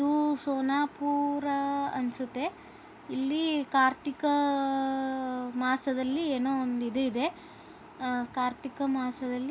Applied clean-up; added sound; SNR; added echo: none; none; none; none.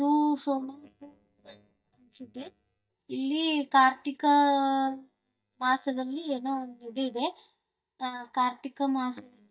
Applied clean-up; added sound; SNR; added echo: neural mask model DeepFilterNet 3.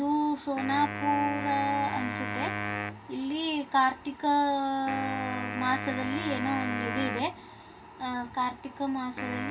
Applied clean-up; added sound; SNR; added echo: none; Wind instrument, woodwind instrument; 7 dB; reverberation time 0.2 s.